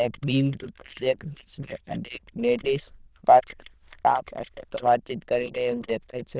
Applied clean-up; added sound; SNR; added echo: neural diffusion model UNIVERSE++.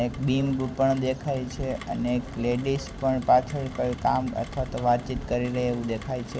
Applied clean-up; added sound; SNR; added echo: none; Rain; 15 dB; none.